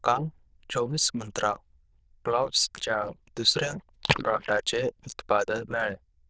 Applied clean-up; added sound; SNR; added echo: neural diffusion model UNIVERSE++.